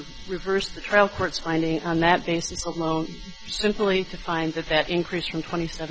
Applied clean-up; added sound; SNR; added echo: none; none; none; none.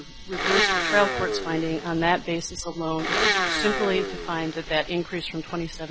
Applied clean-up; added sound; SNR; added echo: none; Domestic sounds, home sounds; 1 dB; none.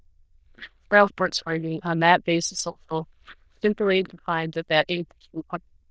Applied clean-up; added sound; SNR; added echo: neural diffusion model UNIVERSE++.